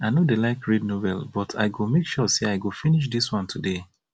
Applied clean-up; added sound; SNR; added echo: none; none; none; none.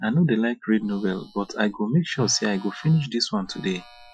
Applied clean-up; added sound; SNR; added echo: classical method Wiener filter.